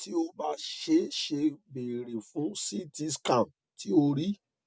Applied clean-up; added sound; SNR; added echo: none; none; none; none.